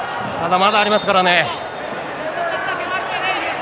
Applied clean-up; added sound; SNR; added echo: none; none; none; none.